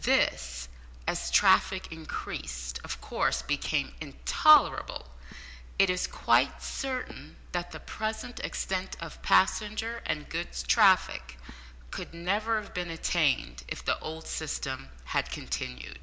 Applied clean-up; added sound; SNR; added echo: none; none; none; none.